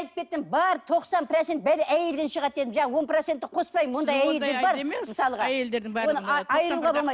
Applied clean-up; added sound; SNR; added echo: none; none; none; none.